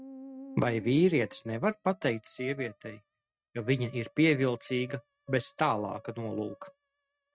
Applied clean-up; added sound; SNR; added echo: neural mask model RNNoise.